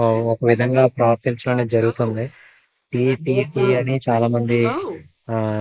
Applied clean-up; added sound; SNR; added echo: neural mask model Resemble Enhance denoiser.